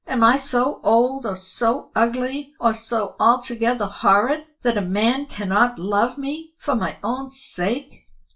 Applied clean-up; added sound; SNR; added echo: none; none; none; reverberation time 0.2 s.